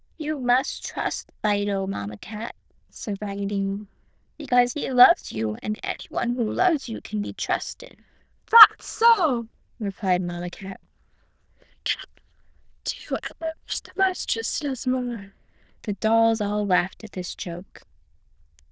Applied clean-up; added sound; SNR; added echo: neural diffusion model UNIVERSE++.